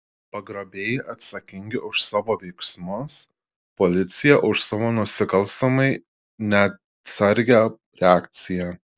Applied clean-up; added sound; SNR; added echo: none; none; none; none.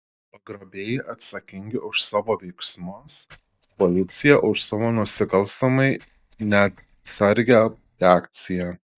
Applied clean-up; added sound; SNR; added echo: neural mask model DeepFilterNet 3.